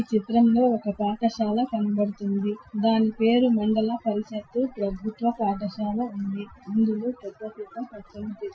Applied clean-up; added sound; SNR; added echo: classical method Wiener filter.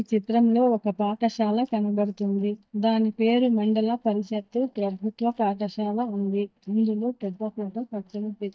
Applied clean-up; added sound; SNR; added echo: neural mask model DeepFilterNet 3.